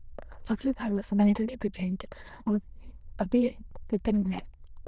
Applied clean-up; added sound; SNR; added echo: neural diffusion model UNIVERSE++.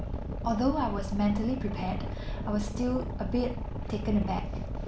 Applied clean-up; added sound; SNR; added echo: none; Boat, Water vehicle; 3 dB; none.